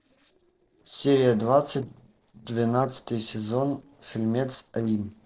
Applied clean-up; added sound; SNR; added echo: neural separator model SepFormer DNS4.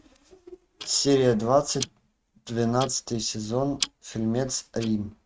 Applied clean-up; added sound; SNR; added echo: neural mask model RNNoise.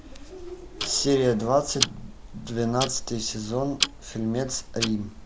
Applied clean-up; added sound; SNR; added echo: none; Tick-tock; 7 dB; none.